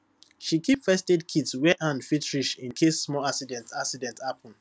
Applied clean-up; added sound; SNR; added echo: none; none; none; none.